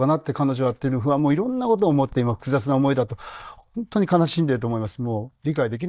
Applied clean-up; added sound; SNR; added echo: neural mask model DeepFilterNet 3.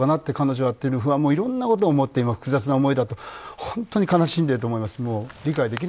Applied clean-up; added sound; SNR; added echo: none; none; none; none.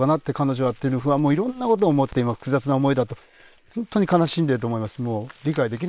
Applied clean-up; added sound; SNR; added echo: neural separator model SepFormer WHAM!.